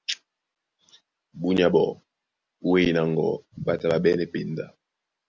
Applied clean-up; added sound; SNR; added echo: none; none; none; none.